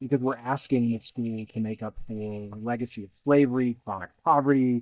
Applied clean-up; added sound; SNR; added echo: neural mask model DeepFilterNet 3.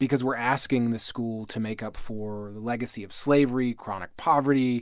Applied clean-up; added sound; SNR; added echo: none; none; none; none.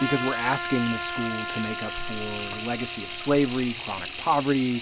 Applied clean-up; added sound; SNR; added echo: none; Sink (filling or washing) / Water tap, faucet + Trumpet; 6 dB; none.